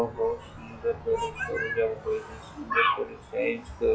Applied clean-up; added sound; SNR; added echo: classical method log-MMSE.